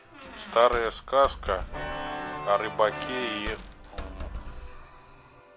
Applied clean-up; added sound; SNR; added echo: none; Organ + Squeak; 9 dB; none.